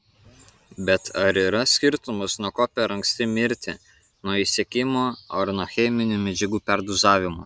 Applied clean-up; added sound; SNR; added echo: none; none; none; none.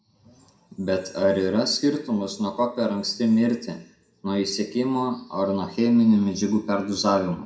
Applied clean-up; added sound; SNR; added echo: none; none; none; reverberation time 0.5 s.